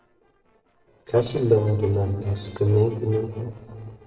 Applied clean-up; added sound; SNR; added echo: neural separator model SepFormer DNS4.